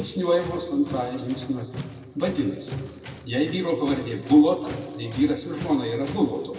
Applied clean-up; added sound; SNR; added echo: none; Tools; 15 dB; reverberation time 2.0 s.